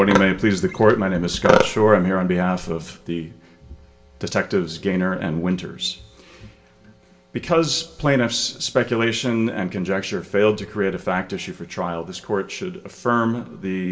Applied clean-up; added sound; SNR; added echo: none; none; none; reverberation time 0.8 s.